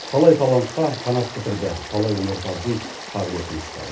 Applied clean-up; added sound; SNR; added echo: none; Stream / Frog; 12 dB; reverberation time 0.3 s.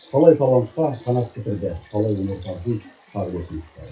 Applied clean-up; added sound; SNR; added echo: classical method WPE with log-MMSE.